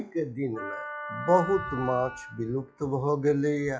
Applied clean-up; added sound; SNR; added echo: classical method log-MMSE.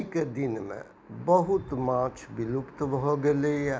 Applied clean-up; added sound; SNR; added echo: none; none; none; none.